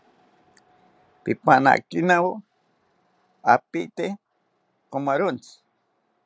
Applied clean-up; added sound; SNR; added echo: none; none; none; none.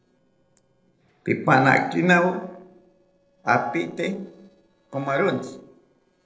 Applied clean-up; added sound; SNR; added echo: neural separator model SepFormer DNS4.